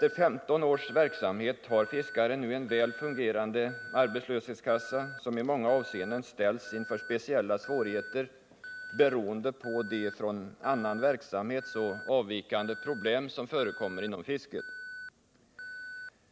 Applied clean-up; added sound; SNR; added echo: none; Alarm; 14 dB; none.